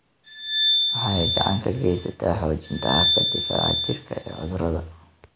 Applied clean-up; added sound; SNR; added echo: none; Glass; -2 dB; none.